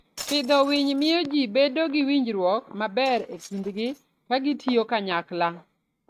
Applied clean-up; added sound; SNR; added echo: neural mask model RNNoise.